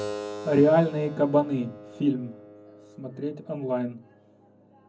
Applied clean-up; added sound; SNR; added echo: none; Keyboard (musical); 14 dB; reverberation time 0.4 s.